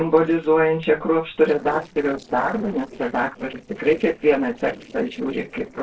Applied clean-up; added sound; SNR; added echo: neural separator model SepFormer DNS4.